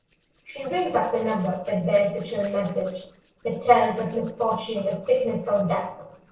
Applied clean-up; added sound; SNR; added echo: neural separator model SepFormer DNS4.